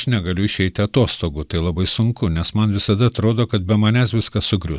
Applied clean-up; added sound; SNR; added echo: none; none; none; none.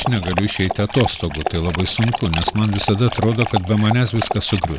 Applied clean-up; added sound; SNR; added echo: none; Dog; 7 dB; none.